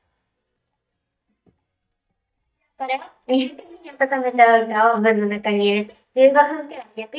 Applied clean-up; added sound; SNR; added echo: neural mask model DeepFilterNet 3.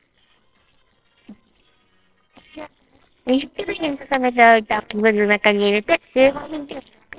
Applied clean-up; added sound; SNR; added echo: neural separator model SepFormer WHAMR!.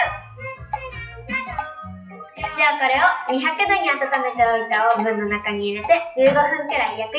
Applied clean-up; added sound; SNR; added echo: classical method WPE with log-MMSE.